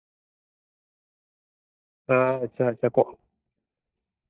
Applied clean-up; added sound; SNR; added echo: neural mask model DeepFilterNet 3.